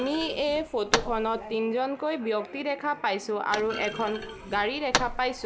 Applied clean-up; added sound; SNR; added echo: none; Thump, thud; 7 dB; none.